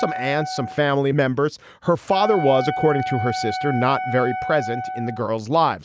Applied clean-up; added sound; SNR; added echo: none; Wind instrument, woodwind instrument; 7 dB; none.